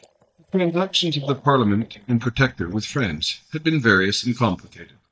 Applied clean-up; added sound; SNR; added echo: neural mask model DeepFilterNet 3.